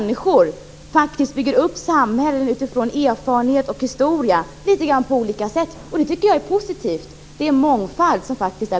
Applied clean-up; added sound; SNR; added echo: none; none; none; none.